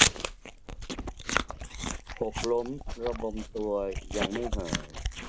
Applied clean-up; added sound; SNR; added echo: none; Chewing, mastication; -3 dB; none.